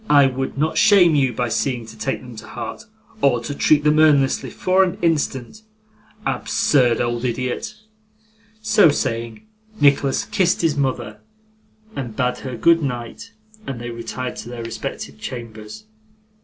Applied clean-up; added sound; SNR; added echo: none; none; none; none.